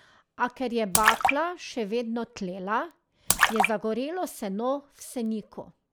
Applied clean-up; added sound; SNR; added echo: none; Splash, splatter; -1 dB; none.